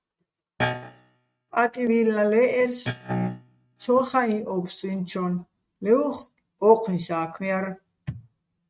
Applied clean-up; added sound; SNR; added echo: neural mask model RNNoise.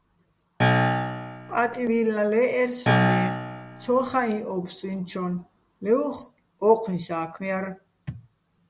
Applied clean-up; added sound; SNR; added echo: none; Piano; -2 dB; none.